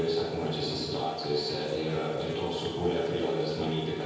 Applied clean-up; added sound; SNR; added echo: none; Buzz; 20 dB; reverberation time 1.2 s.